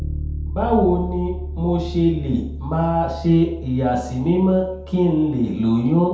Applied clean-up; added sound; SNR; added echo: none; Bass guitar; 10 dB; reverberation time 0.8 s.